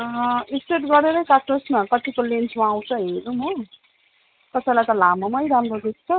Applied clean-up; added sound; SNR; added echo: none; none; none; none.